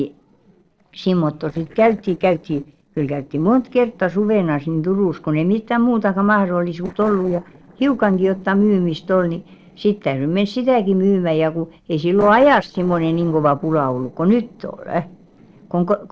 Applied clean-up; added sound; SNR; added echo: neural separator model SepFormer DNS4.